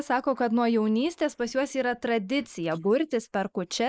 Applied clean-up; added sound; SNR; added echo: neural mask model Resemble Enhance denoiser.